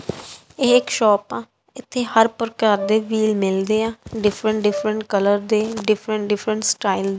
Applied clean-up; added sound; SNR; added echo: none; Brass instrument; 15 dB; none.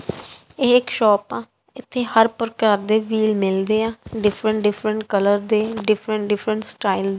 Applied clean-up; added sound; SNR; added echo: none; none; none; none.